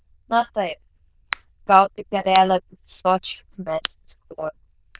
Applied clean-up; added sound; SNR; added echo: neural diffusion model UNIVERSE++.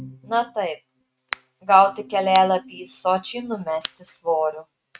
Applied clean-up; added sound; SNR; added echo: neural mask model RNNoise.